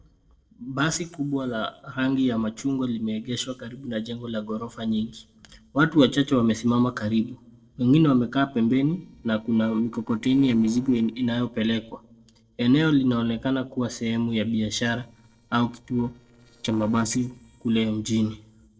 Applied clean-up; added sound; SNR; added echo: neural separator model SepFormer DNS4.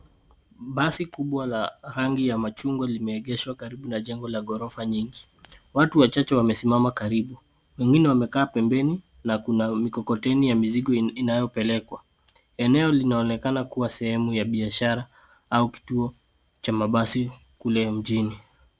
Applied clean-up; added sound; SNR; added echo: none; none; none; none.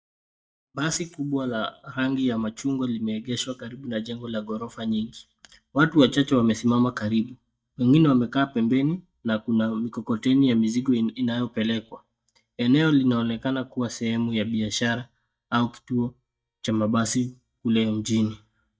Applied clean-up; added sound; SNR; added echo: neural mask model DeepFilterNet 3.